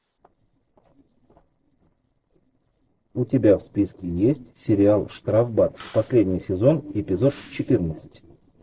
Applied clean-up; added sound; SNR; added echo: neural separator model SepFormer DNS4.